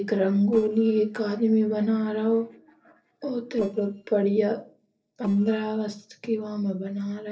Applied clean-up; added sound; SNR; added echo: neural separator model SepFormer DNS4.